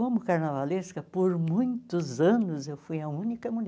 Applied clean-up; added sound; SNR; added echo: none; none; none; none.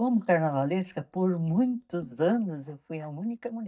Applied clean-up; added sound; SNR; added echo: neural mask model DeepFilterNet 3.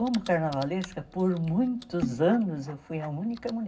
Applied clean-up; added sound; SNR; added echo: none; Typing; 13 dB; reverberation time 0.4 s.